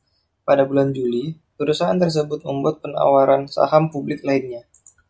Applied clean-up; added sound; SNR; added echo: none; none; none; none.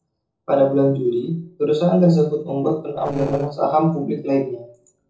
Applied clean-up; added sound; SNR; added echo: neural separator model SepFormer DNS4.